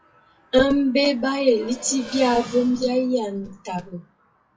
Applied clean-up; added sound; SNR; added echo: classical method WPE with log-MMSE.